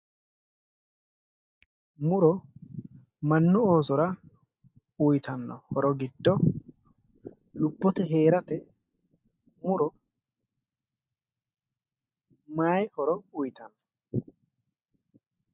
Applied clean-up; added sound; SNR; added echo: neural mask model DeepFilterNet 3.